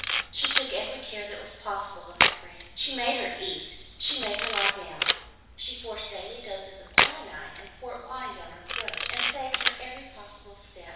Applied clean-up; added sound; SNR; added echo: none; Camera; -4 dB; reverberation time 1.1 s.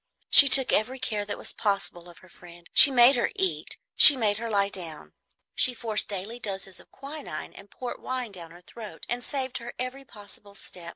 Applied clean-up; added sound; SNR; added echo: none; none; none; none.